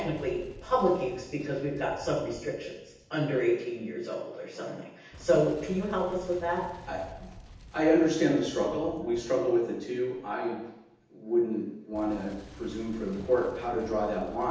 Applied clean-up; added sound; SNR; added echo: none; Boom; 20 dB; reverberation time 0.9 s.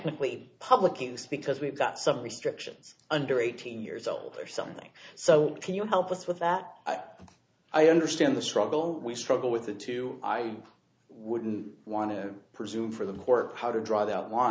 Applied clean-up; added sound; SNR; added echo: none; none; none; none.